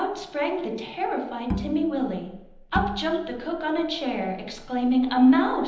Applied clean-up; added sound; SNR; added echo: none; Bowed string instrument; 9 dB; reverberation time 0.9 s.